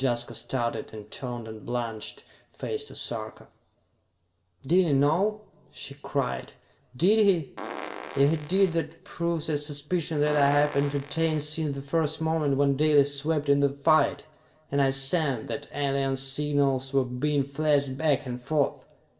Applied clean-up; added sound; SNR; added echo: none; Fart; 13 dB; reverberation time 0.7 s.